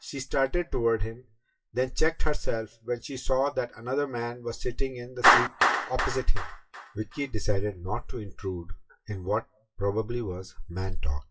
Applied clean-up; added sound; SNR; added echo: classical method WPE with log-MMSE.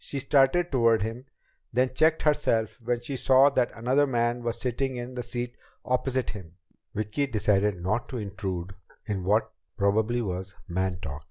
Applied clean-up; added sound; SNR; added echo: none; none; none; none.